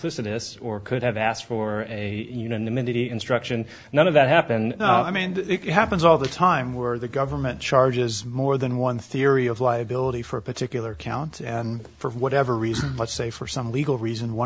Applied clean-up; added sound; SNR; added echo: none; none; none; none.